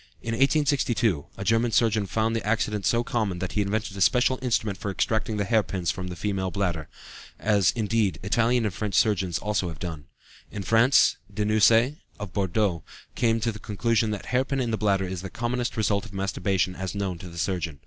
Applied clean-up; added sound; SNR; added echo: none; none; none; none.